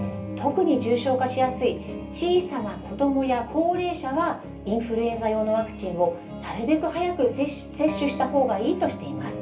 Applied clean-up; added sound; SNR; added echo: none; Electric guitar; 16 dB; reverberation time 0.3 s.